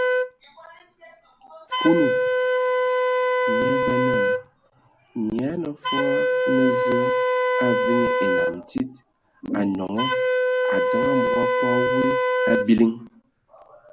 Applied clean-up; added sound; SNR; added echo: none; Wind instrument, woodwind instrument; -4 dB; none.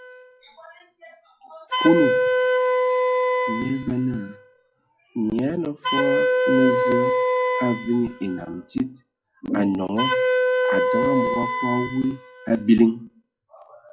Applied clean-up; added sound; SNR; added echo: classical method log-MMSE.